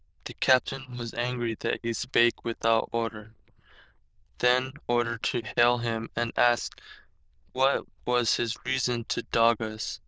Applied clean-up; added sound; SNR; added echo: neural diffusion model UNIVERSE++.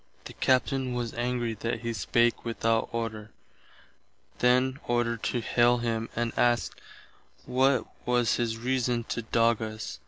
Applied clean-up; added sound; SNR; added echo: none; none; none; none.